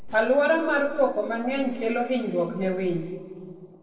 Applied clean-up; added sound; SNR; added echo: neural separator model SepFormer DNS4.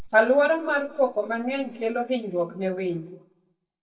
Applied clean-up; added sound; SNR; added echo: neural mask model DeepFilterNet 3.